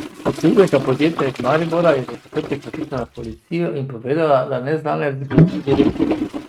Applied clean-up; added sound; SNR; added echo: neural mask model RNNoise.